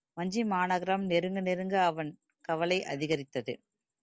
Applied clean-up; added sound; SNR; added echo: none; none; none; none.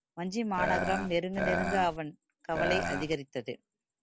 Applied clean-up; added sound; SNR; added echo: none; Burping, eructation; -1 dB; none.